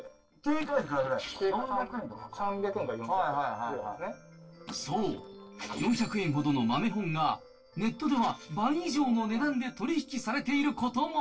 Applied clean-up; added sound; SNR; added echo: neural separator model SepFormer DNS4.